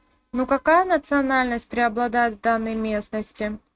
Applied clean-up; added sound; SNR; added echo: neural mask model RNNoise.